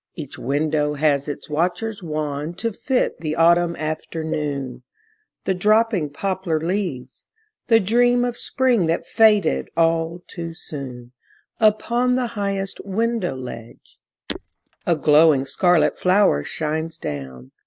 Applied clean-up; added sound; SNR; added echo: neural mask model Resemble Enhance denoiser.